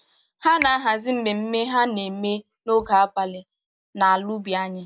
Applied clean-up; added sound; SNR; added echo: neural mask model Resemble Enhance denoiser.